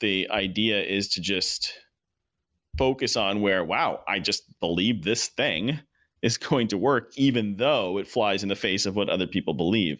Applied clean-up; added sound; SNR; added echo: none; none; none; none.